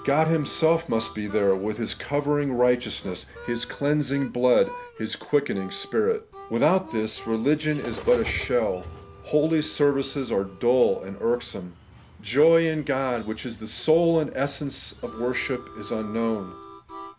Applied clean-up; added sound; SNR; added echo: none; Harmonica + Bird; 18 dB; none.